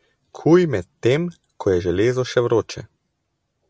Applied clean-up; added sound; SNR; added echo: none; none; none; none.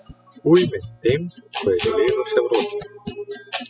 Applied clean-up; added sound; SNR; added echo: classical method spectral subtraction.